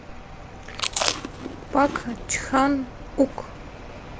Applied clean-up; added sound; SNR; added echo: none; Chewing, mastication; 6 dB; none.